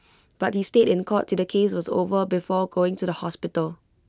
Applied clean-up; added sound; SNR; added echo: none; none; none; none.